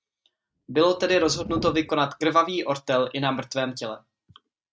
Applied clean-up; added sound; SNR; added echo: neural mask model RNNoise.